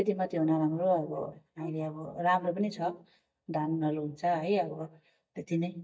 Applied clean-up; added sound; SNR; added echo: neural mask model DeepFilterNet 3.